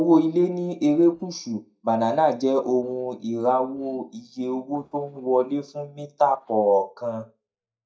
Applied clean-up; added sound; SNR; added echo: neural mask model DeepFilterNet 3.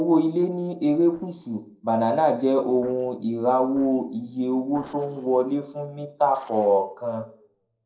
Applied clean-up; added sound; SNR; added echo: neural separator model SepFormer DNS4.